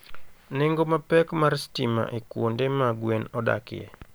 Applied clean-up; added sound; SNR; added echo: none; none; none; none.